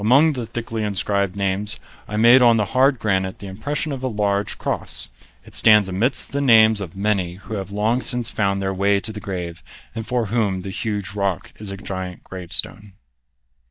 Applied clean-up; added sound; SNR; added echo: neural mask model DeepFilterNet 3.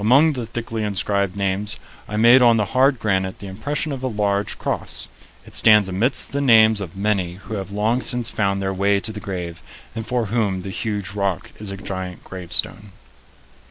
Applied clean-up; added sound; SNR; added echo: none; Whoosh, swoosh, swish; 16 dB; none.